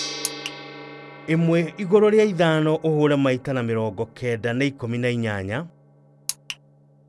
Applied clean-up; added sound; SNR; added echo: none; Gong; 18 dB; none.